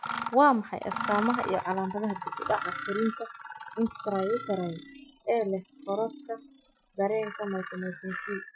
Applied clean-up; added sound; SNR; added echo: classical method Wiener filter.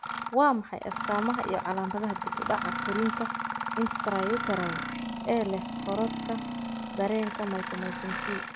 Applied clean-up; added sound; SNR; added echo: none; Mechanisms; 3 dB; none.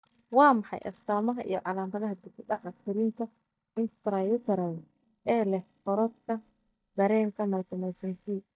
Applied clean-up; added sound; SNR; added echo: neural mask model DeepFilterNet 3.